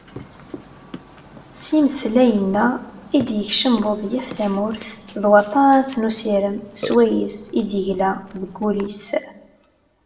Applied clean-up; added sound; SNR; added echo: none; Burping, eructation; 19 dB; reverberation time 0.6 s.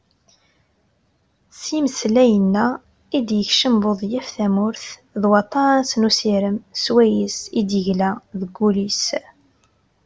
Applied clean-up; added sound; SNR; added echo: none; none; none; none.